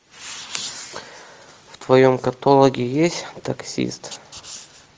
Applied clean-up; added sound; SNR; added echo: none; none; none; none.